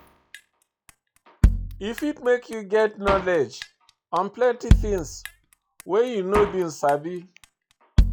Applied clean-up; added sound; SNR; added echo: classical method log-MMSE.